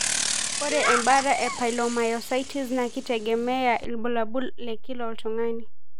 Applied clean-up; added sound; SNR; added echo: none; Bicycle; 2 dB; none.